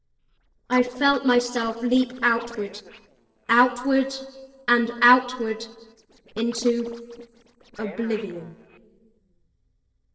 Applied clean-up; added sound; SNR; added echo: neural separator model SepFormer DNS4.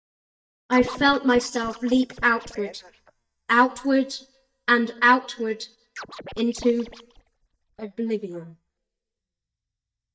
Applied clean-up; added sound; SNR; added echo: neural mask model DeepFilterNet 3.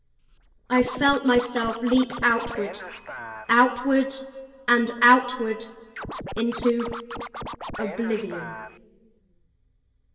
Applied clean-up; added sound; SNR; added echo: none; Scratching (performance technique); 11 dB; reverberation time 1.7 s.